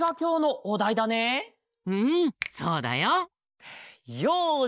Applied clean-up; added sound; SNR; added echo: neural mask model DeepFilterNet 3.